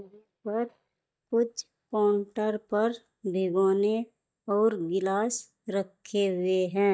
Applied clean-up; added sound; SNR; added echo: neural mask model DeepFilterNet 3.